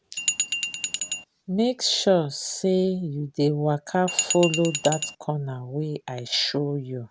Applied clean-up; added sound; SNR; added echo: none; Glass; 2 dB; none.